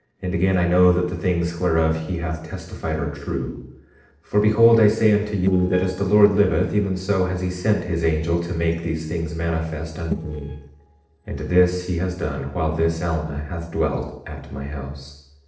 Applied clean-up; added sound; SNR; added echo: neural separator model SepFormer DNS4.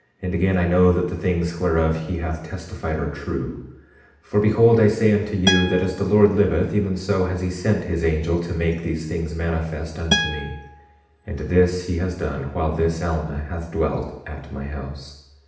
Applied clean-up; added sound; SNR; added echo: none; Acoustic guitar; 6 dB; reverberation time 0.8 s.